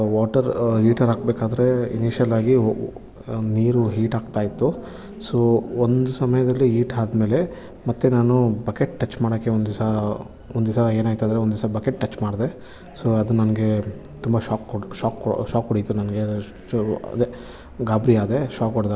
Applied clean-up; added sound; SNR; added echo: none; none; none; none.